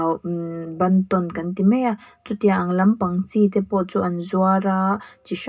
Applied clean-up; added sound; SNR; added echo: none; none; none; reverberation time 0.2 s.